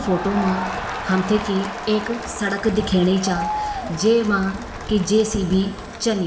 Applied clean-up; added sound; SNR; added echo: none; Crowd; 8 dB; reverberation time 0.9 s.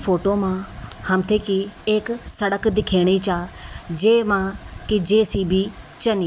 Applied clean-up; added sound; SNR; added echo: none; none; none; none.